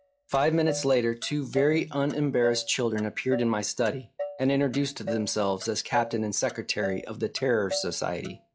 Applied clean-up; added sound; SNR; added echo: classical method log-MMSE.